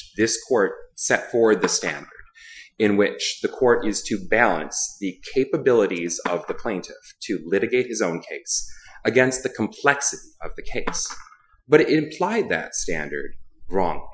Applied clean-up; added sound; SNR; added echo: classical method Wiener filter.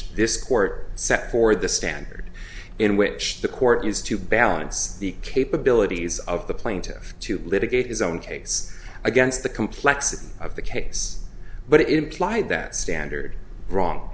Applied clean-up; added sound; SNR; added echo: none; none; none; none.